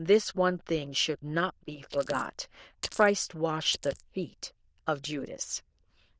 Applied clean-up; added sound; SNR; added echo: neural diffusion model UNIVERSE++.